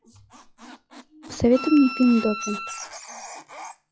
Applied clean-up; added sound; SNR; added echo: classical method log-MMSE.